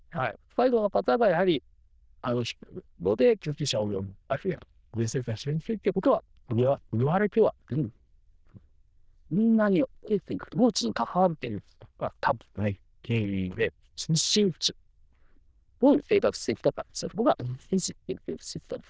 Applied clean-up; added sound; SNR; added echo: neural diffusion model UNIVERSE++.